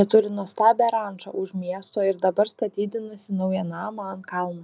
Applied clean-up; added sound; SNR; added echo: none; none; none; none.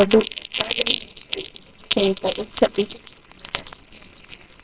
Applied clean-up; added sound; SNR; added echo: neural separator model SepFormer WHAMR!.